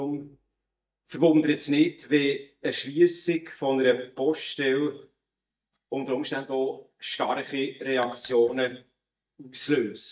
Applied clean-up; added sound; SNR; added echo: neural mask model DeepFilterNet 3.